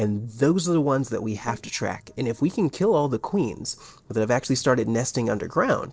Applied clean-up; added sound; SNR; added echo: neural separator model SepFormer DNS4.